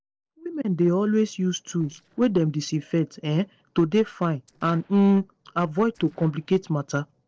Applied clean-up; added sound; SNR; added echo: neural separator model SepFormer DNS4.